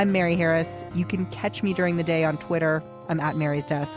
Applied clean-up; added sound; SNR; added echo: none; none; none; none.